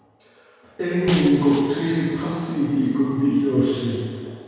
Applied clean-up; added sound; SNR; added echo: none; Shatter; 16 dB; reverberation time 1.9 s.